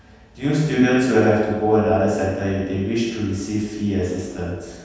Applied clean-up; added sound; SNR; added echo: none; none; none; reverberation time 1.2 s.